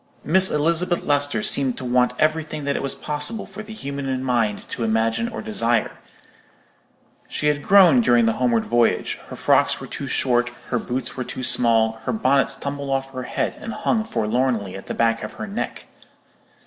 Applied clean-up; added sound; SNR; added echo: none; none; none; none.